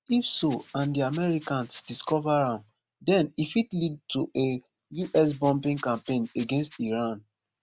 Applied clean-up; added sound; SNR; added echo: none; Rattle; 20 dB; none.